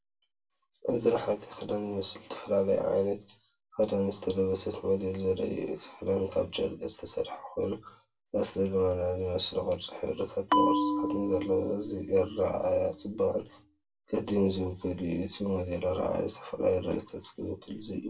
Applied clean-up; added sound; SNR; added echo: none; Bell; 1 dB; reverberation time 0.2 s.